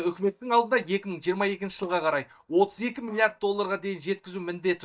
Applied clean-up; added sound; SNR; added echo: neural mask model DeepFilterNet 3.